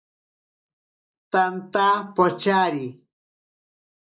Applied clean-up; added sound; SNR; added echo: neural mask model Resemble Enhance denoiser.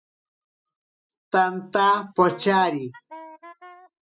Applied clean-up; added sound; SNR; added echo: classical method spectral subtraction.